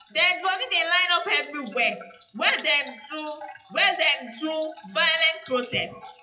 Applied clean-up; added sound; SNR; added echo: classical method WPE with log-MMSE.